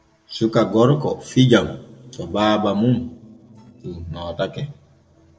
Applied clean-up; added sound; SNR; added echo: neural separator model SepFormer DNS4.